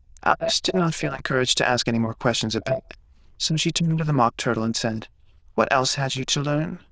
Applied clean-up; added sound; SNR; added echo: neural diffusion model UNIVERSE++.